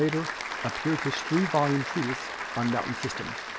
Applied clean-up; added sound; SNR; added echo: none; Applause / Crowd; 5 dB; none.